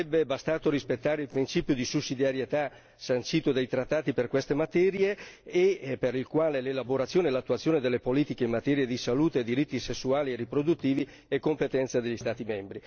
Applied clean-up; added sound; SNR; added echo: neural separator model SepFormer DNS4.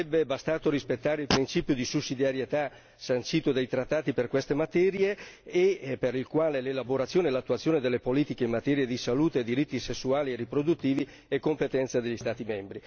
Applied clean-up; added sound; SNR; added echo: none; Fart; 7 dB; none.